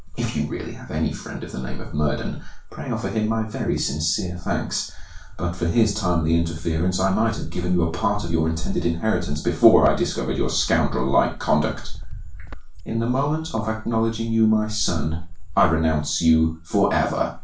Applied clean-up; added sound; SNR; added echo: none; Cricket; 7 dB; reverberation time 0.3 s.